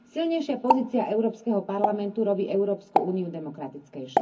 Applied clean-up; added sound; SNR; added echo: none; Explosion; 4 dB; reverberation time 0.4 s.